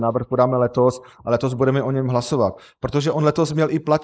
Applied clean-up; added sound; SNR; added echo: neural mask model Resemble Enhance denoiser.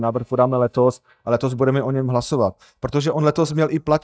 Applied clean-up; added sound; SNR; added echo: neural mask model DeepFilterNet 3.